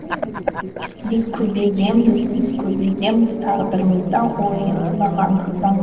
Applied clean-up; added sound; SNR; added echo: neural separator model SepFormer DNS4.